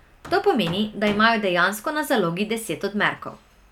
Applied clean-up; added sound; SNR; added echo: none; Hammer; 20 dB; none.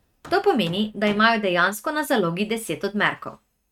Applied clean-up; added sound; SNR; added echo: neural mask model RNNoise.